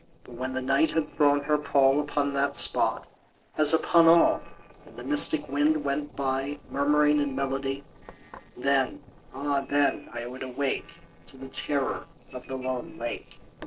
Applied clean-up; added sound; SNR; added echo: neural separator model SepFormer DNS4.